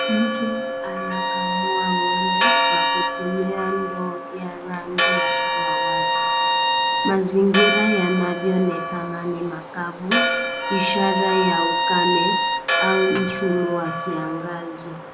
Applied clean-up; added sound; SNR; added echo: none; Church bell + Bowed string instrument; -2 dB; none.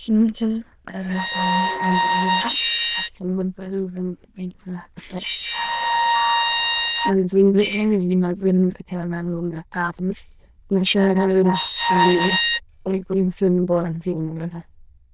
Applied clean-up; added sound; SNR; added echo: neural diffusion model UNIVERSE++.